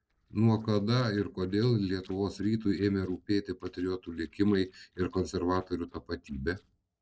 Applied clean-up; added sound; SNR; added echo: neural separator model SepFormer DNS4.